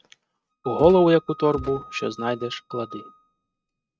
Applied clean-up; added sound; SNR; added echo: neural mask model RNNoise.